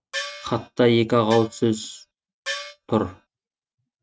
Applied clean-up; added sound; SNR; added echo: neural mask model RNNoise.